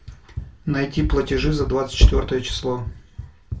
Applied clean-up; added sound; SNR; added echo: none; Run; 14 dB; reverberation time 0.2 s.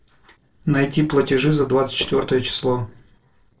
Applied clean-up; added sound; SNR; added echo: neural separator model SepFormer DNS4.